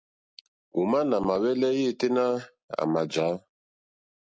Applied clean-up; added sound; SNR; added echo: none; none; none; none.